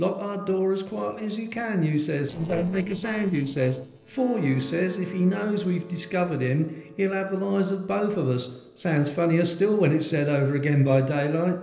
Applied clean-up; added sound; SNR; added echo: neural separator model SepFormer DNS4.